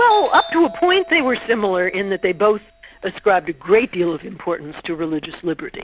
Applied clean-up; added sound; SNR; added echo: none; Doorbell; 18 dB; none.